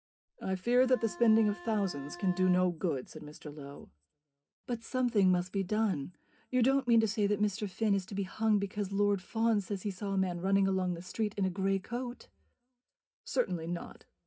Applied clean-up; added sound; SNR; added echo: none; Bowed string instrument; 18 dB; reverberation time 0.3 s.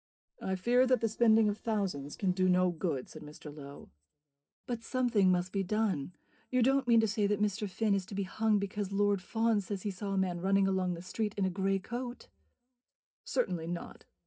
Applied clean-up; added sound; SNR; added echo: neural separator model SepFormer DNS4.